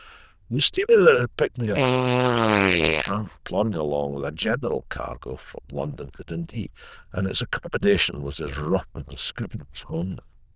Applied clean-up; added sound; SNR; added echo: neural diffusion model UNIVERSE++.